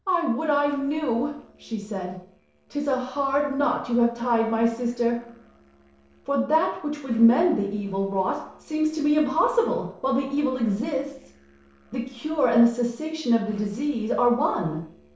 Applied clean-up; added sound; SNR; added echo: neural separator model SepFormer DNS4.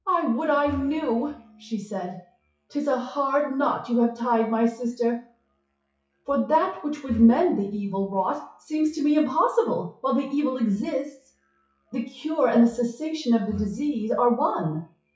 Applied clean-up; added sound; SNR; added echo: classical method WPE with log-MMSE.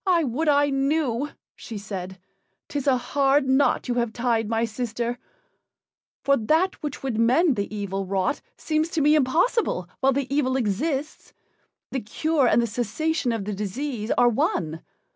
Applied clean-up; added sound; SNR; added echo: none; none; none; none.